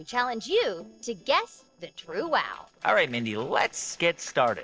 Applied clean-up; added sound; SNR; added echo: neural separator model SepFormer DNS4.